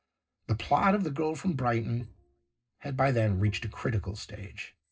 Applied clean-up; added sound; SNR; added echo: neural separator model SepFormer DNS4.